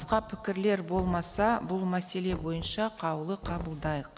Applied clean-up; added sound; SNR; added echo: none; Knock; 13 dB; none.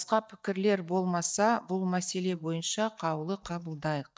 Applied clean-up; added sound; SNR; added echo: neural mask model DeepFilterNet 3.